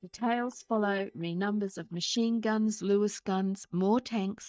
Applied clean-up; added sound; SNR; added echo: neural mask model DeepFilterNet 3.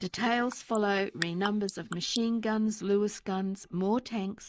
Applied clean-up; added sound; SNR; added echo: neural mask model Resemble Enhance denoiser.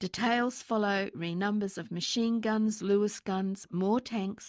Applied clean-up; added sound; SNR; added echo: none; none; none; none.